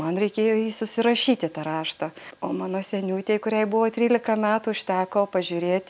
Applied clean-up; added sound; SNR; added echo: none; none; none; none.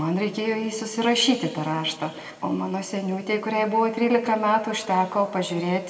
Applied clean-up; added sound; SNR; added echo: none; none; none; reverberation time 1.5 s.